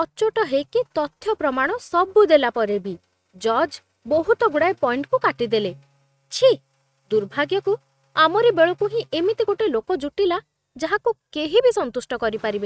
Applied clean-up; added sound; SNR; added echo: neural mask model RNNoise.